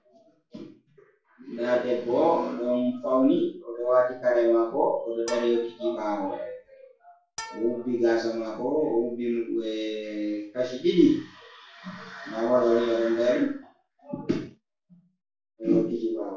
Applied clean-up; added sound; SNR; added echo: none; Bowed string instrument; 18 dB; reverberation time 0.4 s.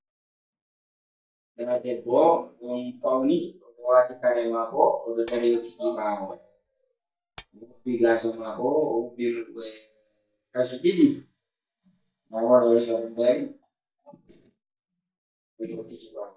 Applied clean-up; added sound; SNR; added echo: neural mask model DeepFilterNet 3.